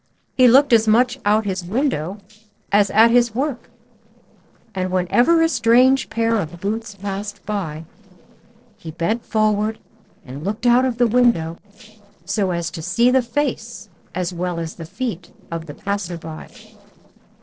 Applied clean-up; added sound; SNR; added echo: neural separator model SepFormer DNS4.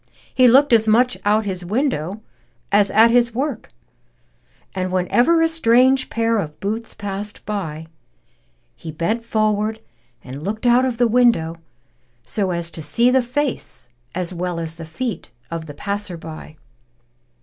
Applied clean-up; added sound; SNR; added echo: none; none; none; none.